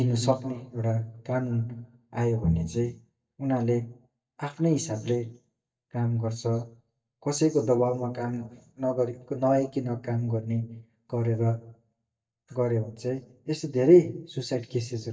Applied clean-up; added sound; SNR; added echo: neural mask model DeepFilterNet 3.